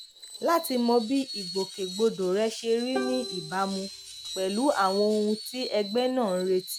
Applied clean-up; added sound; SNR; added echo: none; Plucked string instrument + Screech; 12 dB; none.